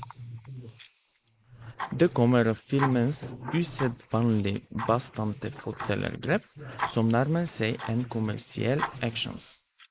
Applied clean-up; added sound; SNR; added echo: neural mask model Resemble Enhance denoiser.